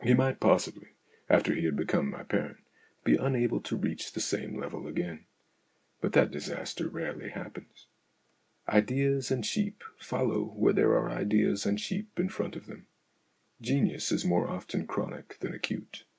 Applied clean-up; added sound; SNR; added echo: none; none; none; none.